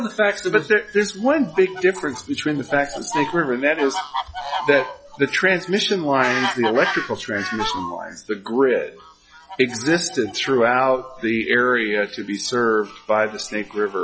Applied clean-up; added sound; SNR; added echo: classical method log-MMSE.